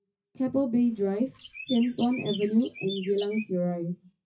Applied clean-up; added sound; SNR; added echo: classical method WPE with log-MMSE.